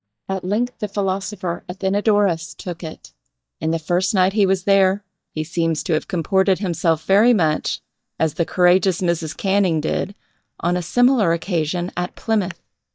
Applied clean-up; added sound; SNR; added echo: neural mask model DeepFilterNet 3.